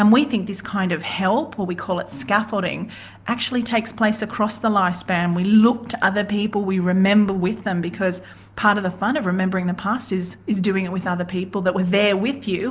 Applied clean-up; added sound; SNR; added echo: none; none; none; none.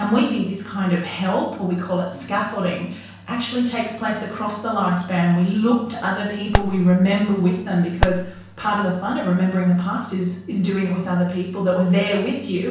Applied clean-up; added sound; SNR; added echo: none; Fireworks; 4 dB; reverberation time 0.7 s.